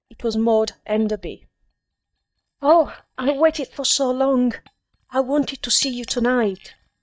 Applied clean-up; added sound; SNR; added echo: neural mask model DeepFilterNet 3.